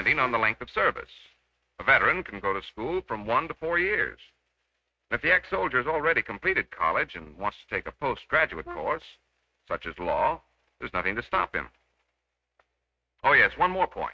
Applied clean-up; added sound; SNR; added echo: neural mask model RNNoise.